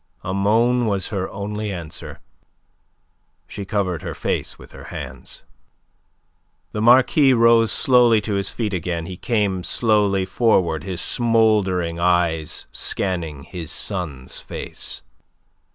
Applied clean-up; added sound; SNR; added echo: none; none; none; none.